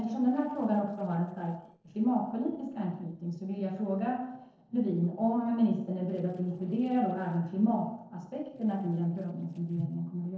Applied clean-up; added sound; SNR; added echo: neural separator model SepFormer DNS4.